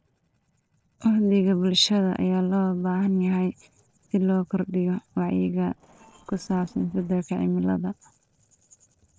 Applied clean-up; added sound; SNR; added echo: neural separator model SepFormer DNS4.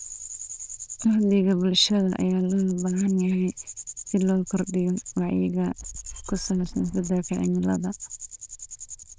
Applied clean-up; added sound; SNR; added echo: neural diffusion model UNIVERSE++.